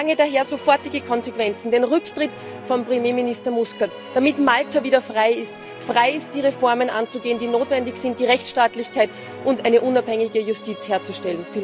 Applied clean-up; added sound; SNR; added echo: none; Musical instrument; 15 dB; none.